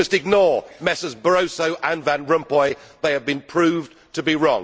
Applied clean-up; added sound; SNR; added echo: none; none; none; none.